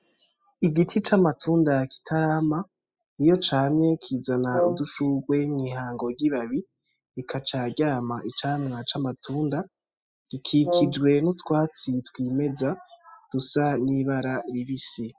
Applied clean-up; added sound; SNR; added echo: classical method spectral subtraction.